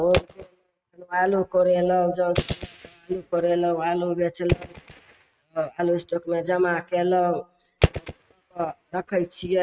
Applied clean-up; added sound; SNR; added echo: neural mask model RNNoise.